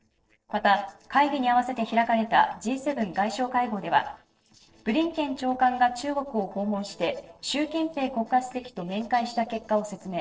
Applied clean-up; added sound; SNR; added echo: neural separator model SepFormer DNS4.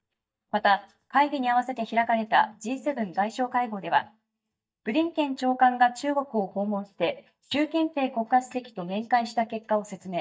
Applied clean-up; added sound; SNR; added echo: neural mask model DeepFilterNet 3.